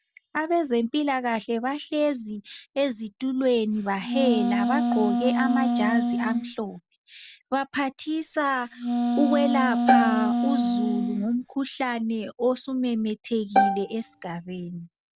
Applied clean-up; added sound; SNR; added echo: none; Bowed string instrument + Wind instrument, woodwind instrument; -3 dB; none.